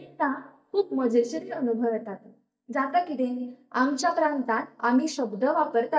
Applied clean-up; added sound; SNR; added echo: neural mask model DeepFilterNet 3.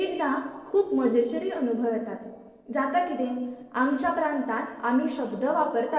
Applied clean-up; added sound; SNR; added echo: neural separator model SepFormer DNS4.